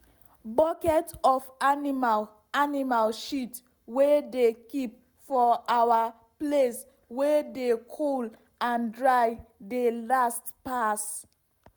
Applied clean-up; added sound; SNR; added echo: none; none; none; none.